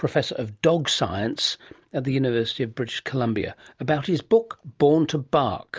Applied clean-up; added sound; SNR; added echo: none; none; none; none.